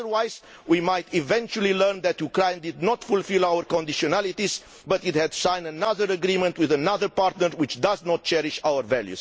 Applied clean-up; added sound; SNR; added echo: none; none; none; none.